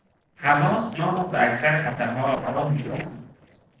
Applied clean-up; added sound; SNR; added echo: neural separator model SepFormer DNS4.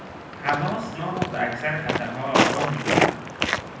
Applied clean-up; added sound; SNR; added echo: none; Walk, footsteps; -3 dB; reverberation time 0.9 s.